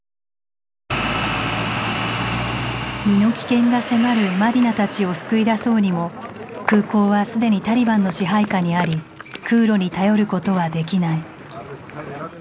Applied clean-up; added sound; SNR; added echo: none; none; none; none.